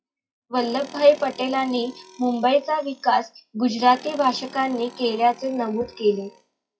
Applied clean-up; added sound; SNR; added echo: classical method WPE with log-MMSE.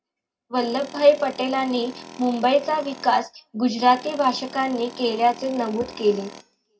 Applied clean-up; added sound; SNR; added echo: none; Tools; 18 dB; reverberation time 0.2 s.